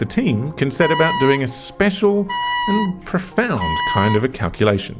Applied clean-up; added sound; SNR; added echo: none; Wind instrument, woodwind instrument; 6 dB; none.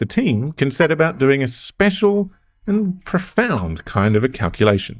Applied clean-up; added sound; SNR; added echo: neural mask model DeepFilterNet 3.